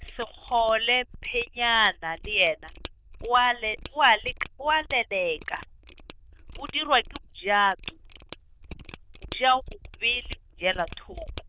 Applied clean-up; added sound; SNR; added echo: neural diffusion model UNIVERSE++.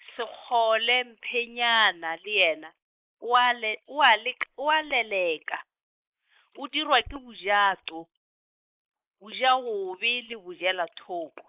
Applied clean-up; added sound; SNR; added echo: neural mask model Resemble Enhance denoiser.